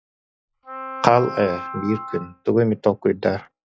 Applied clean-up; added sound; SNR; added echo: classical method log-MMSE.